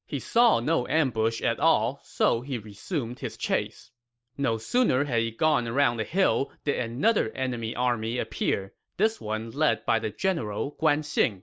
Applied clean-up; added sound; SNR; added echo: none; none; none; none.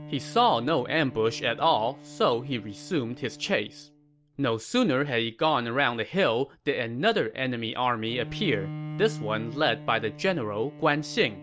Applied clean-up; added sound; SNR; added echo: none; Bowed string instrument; 15 dB; none.